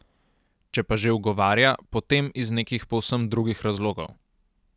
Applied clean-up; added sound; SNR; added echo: none; none; none; none.